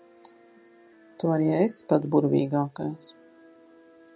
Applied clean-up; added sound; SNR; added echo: none; none; none; none.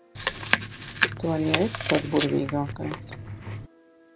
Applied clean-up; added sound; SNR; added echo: none; Chewing, mastication; 1 dB; none.